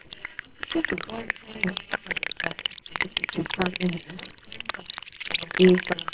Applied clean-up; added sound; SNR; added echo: neural separator model SepFormer WHAMR!.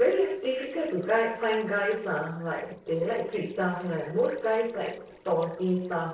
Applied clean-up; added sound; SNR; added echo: neural separator model SepFormer DNS4.